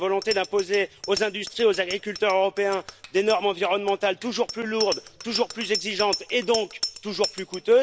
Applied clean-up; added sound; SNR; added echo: none; Bicycle bell; 12 dB; none.